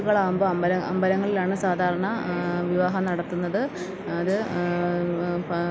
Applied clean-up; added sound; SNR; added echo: none; none; none; none.